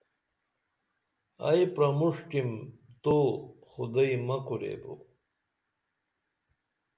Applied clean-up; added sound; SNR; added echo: none; none; none; none.